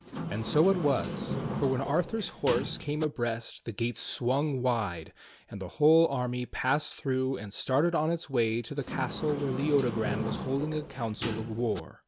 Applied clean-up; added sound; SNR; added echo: none; Sliding door; 6 dB; none.